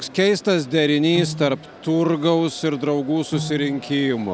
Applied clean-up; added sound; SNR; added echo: none; Piano; 10 dB; none.